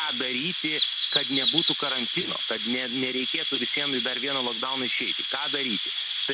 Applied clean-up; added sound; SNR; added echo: none; Chirp, tweet; -3 dB; none.